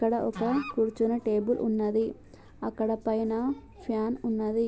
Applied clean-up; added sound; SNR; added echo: none; Musical instrument; 17 dB; none.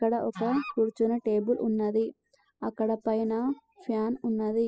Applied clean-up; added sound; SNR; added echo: classical method spectral subtraction.